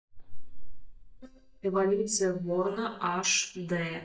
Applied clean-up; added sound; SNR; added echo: neural mask model DeepFilterNet 3.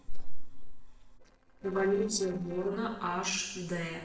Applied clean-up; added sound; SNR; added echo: neural separator model SepFormer DNS4.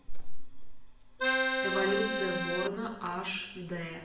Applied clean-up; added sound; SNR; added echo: none; Accordion; -2 dB; reverberation time 0.8 s.